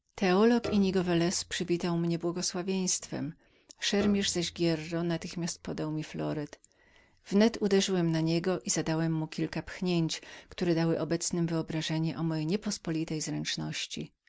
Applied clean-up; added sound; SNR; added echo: none; Piano; 16 dB; none.